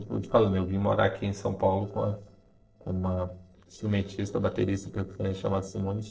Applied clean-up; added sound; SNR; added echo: neural separator model SepFormer DNS4.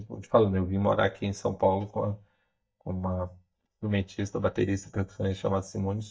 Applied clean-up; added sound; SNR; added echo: neural mask model DeepFilterNet 3.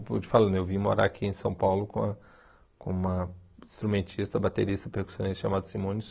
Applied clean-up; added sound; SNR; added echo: none; none; none; none.